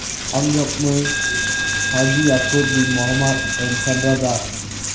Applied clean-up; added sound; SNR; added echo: none; Coin (dropping); 1 dB; reverberation time 0.5 s.